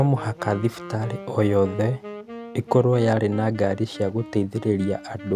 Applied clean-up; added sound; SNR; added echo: none; Wind instrument, woodwind instrument; 15 dB; none.